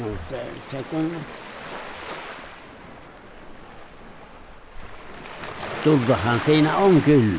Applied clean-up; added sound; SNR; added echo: none; Waves, surf; 11 dB; none.